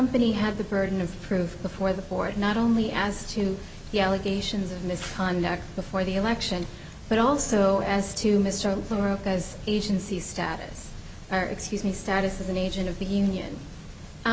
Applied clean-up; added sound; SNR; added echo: none; none; none; none.